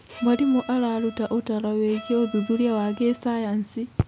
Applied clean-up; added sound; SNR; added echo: none; Bowed string instrument; 20 dB; none.